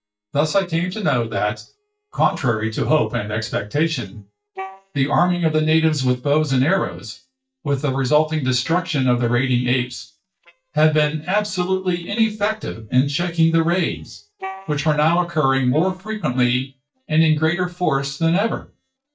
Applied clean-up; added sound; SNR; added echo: neural mask model DeepFilterNet 3.